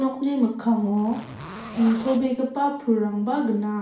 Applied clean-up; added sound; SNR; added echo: none; Zipper (clothing); 15 dB; reverberation time 0.6 s.